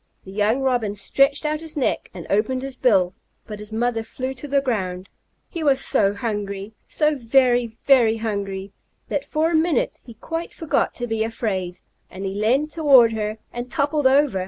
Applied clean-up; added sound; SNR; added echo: none; none; none; none.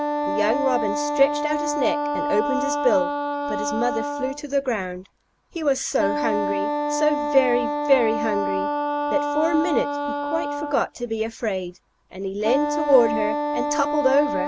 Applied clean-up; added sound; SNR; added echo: none; Wind instrument, woodwind instrument; 2 dB; none.